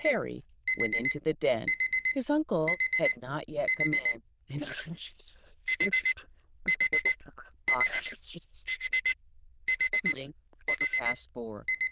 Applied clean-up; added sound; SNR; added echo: neural diffusion model UNIVERSE++.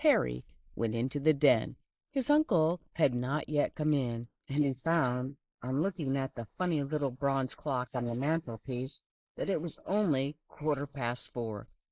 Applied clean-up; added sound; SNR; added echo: neural mask model Resemble Enhance denoiser.